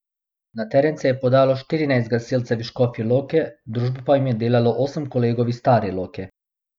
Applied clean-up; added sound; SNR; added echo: none; none; none; none.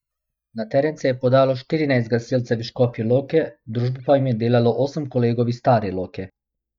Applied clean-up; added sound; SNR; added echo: neural mask model DeepFilterNet 3.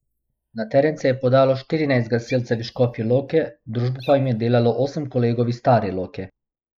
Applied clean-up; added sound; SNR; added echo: neural mask model Resemble Enhance denoiser.